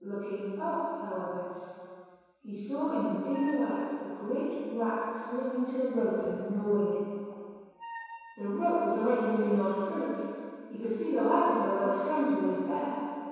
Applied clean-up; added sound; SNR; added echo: none; Squeak; 15 dB; reverberation time 2.2 s.